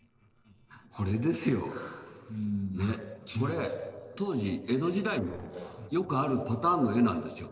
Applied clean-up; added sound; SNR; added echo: neural separator model SepFormer DNS4.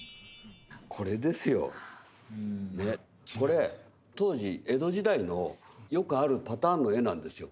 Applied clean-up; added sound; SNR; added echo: none; none; none; none.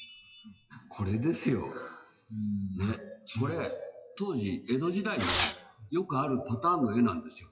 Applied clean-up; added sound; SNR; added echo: classical method WPE with log-MMSE.